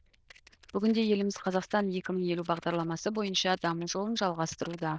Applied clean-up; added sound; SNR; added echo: neural diffusion model UNIVERSE++.